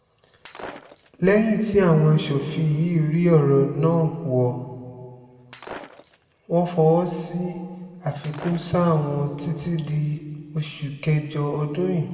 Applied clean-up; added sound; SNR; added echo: none; Shatter; 20 dB; reverberation time 1.9 s.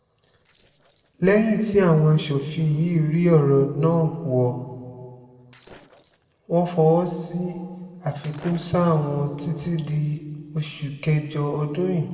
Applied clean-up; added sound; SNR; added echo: neural separator model SepFormer DNS4.